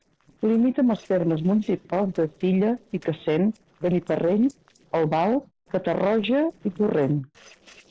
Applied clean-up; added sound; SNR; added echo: neural separator model SepFormer DNS4.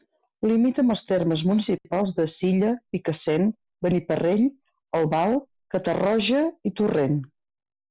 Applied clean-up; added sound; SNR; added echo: none; none; none; none.